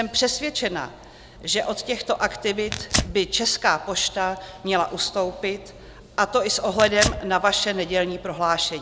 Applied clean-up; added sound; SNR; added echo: none; Tearing; 10 dB; none.